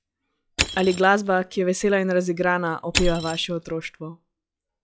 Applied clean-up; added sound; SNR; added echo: classical method log-MMSE.